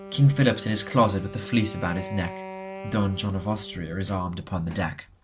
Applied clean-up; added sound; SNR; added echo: none; Wind instrument, woodwind instrument; 15 dB; none.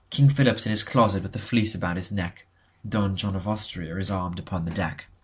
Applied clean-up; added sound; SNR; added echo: none; none; none; none.